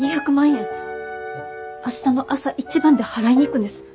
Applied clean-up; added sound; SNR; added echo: none; none; none; none.